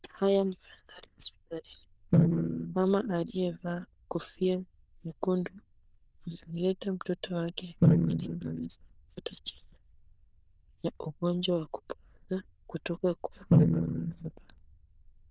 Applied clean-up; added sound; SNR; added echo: neural diffusion model UNIVERSE++.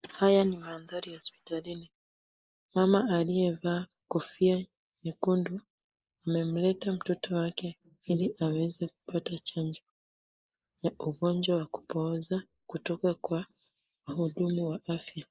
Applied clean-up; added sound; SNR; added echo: neural mask model Resemble Enhance denoiser.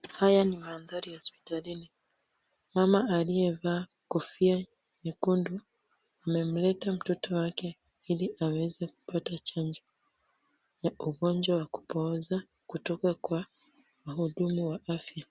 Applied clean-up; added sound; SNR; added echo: none; none; none; none.